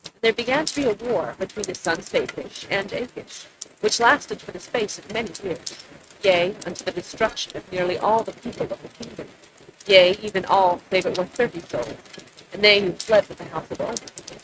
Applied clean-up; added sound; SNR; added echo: neural mask model RNNoise.